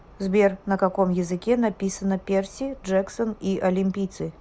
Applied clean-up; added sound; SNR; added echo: none; none; none; none.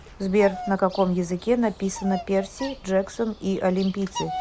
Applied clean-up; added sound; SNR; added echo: none; Bird vocalization, bird call, bird song; 13 dB; none.